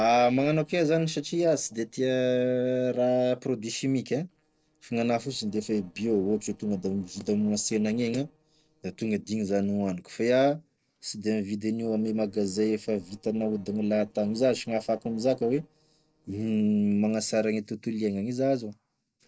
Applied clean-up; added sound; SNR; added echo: neural separator model SepFormer DNS4.